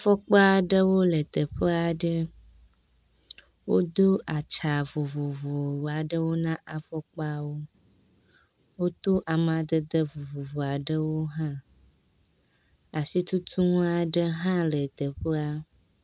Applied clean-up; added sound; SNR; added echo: none; none; none; none.